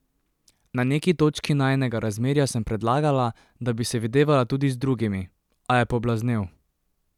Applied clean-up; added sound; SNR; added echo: none; none; none; none.